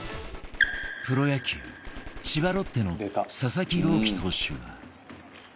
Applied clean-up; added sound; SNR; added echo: none; Gunshot, gunfire; 14 dB; none.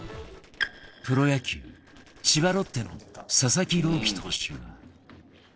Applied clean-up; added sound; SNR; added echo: neural separator model SepFormer DNS4.